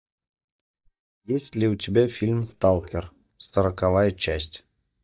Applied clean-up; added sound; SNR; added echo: neural mask model DeepFilterNet 3.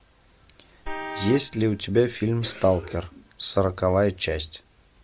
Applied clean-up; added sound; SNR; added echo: none; Vehicle horn, car horn, honking; 11 dB; none.